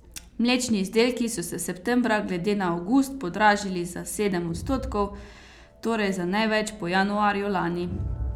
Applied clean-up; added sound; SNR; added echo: none; Crowd; 14 dB; none.